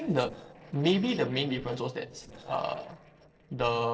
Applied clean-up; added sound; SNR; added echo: neural separator model SepFormer DNS4.